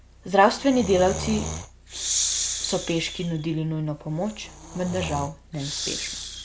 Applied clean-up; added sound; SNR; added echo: none; Breathing; 6 dB; none.